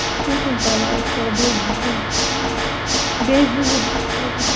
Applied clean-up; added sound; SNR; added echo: none; Water / Mechanisms; -3 dB; none.